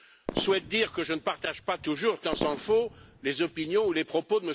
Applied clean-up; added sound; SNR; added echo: none; Fireworks; 11 dB; none.